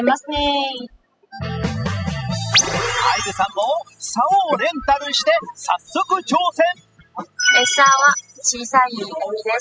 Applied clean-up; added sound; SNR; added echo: classical method spectral subtraction.